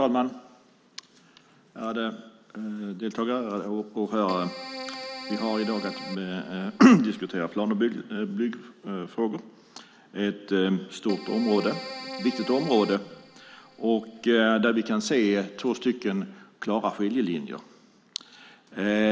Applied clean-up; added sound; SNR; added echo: none; Keyboard (musical); 13 dB; none.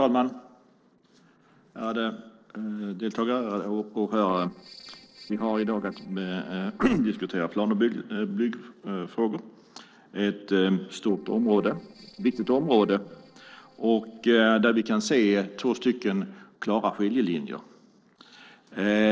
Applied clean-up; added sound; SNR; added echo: neural separator model SepFormer DNS4.